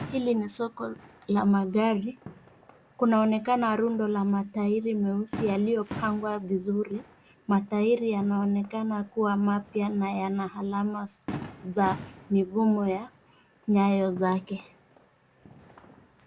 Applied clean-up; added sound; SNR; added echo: none; Fireworks; 18 dB; none.